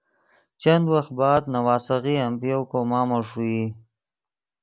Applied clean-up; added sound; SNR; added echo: none; none; none; none.